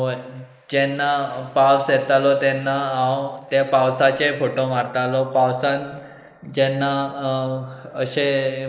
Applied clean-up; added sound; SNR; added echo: neural mask model Resemble Enhance denoiser.